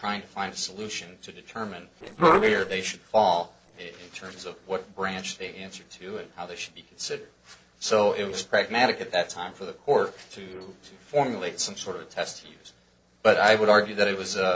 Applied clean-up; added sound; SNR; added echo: neural separator model SepFormer DNS4.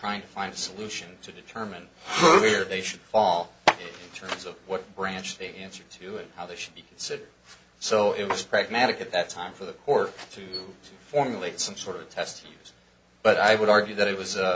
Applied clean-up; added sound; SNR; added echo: none; none; none; none.